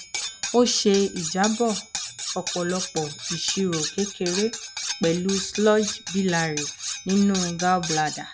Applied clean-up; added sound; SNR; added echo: none; Cutlery, silverware; 5 dB; none.